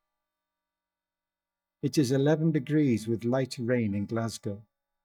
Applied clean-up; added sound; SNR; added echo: neural mask model DeepFilterNet 3.